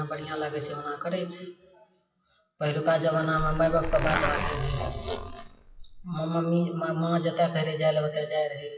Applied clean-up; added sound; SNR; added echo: classical method WPE with log-MMSE.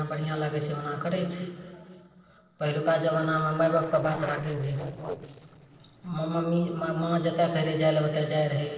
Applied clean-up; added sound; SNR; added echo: neural separator model SepFormer DNS4.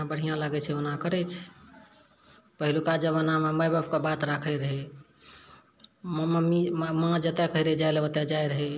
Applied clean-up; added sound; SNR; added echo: none; none; none; none.